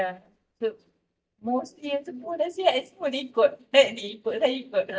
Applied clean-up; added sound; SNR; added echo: neural mask model DeepFilterNet 3.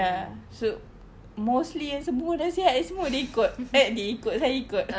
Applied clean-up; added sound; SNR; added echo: none; none; none; none.